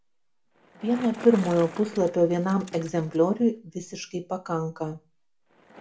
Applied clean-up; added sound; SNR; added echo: none; Bicycle; 19 dB; reverberation time 0.2 s.